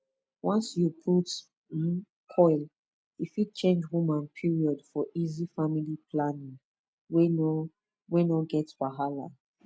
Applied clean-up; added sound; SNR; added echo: none; none; none; none.